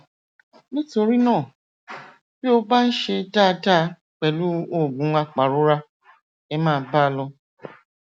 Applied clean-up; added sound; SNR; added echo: none; none; none; none.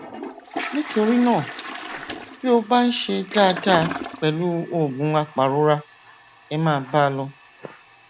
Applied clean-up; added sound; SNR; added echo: none; Toilet flush; 12 dB; none.